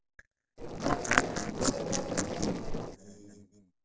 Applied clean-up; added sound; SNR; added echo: neural separator model SepFormer DNS4.